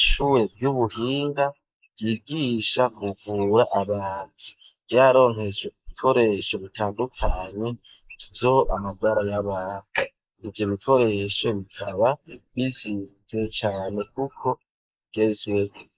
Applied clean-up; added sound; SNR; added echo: neural mask model Resemble Enhance denoiser.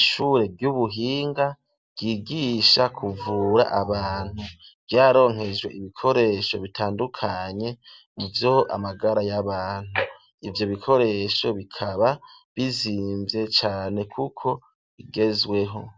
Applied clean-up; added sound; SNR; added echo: none; none; none; none.